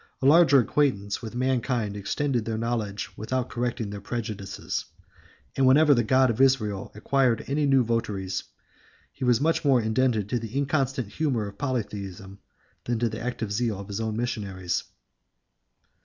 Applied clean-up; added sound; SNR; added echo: none; none; none; none.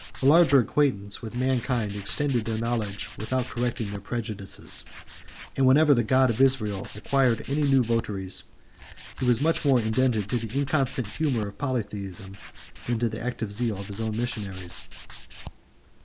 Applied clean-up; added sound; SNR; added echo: none; Tools; 14 dB; none.